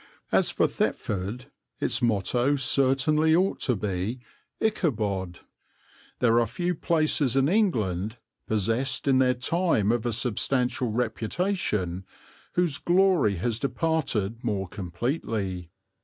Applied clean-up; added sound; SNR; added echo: none; none; none; none.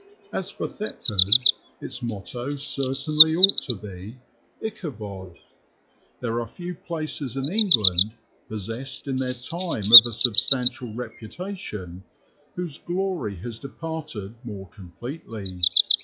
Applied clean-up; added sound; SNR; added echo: classical method log-MMSE.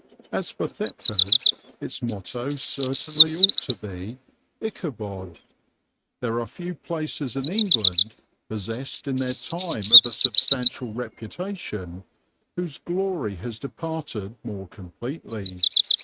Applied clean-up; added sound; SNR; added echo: neural mask model RNNoise.